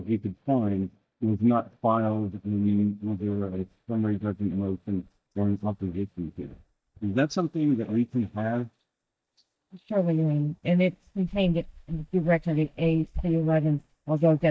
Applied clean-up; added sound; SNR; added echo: neural mask model DeepFilterNet 3.